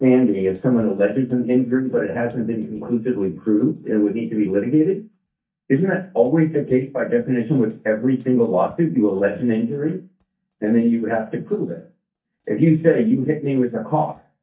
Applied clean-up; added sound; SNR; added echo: neural mask model DeepFilterNet 3.